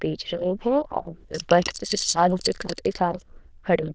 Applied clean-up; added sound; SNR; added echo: neural diffusion model UNIVERSE++.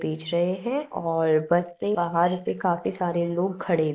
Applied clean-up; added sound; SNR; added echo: neural mask model Resemble Enhance denoiser.